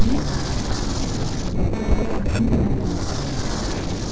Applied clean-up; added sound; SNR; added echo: neural separator model SepFormer DNS4.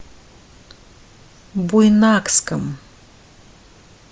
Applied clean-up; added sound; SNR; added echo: none; none; none; none.